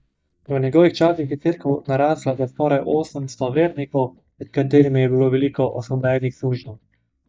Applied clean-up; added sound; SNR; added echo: neural mask model DeepFilterNet 3.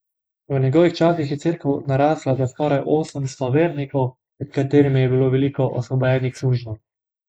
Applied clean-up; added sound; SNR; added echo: neural mask model Resemble Enhance denoiser.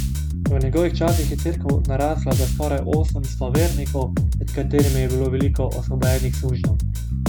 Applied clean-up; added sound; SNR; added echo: none; Bass guitar; -4 dB; none.